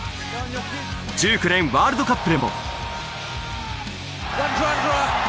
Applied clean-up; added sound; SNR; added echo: none; none; none; none.